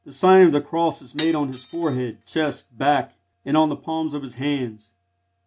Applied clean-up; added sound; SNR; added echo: none; Glass; 11 dB; none.